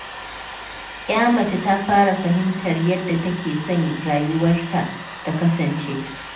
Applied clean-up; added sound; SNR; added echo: none; Domestic sounds, home sounds; 13 dB; reverberation time 0.6 s.